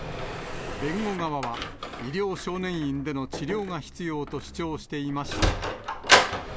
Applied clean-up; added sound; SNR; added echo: none; Sliding door; -3 dB; none.